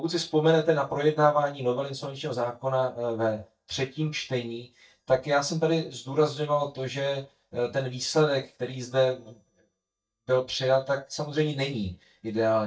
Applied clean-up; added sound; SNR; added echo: neural mask model DeepFilterNet 3.